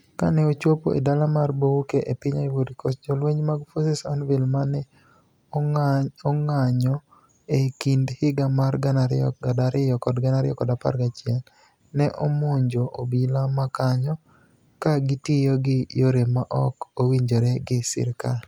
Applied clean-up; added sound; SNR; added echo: none; none; none; none.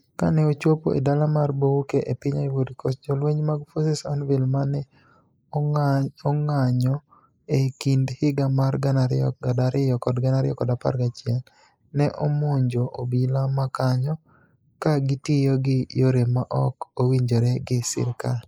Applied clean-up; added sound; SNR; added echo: neural mask model Resemble Enhance denoiser.